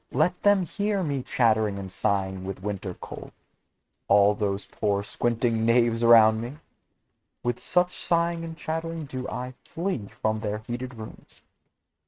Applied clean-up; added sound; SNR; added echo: neural mask model RNNoise.